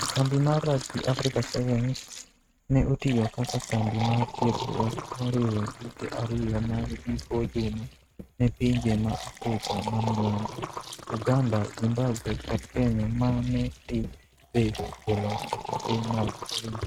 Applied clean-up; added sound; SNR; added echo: neural mask model RNNoise.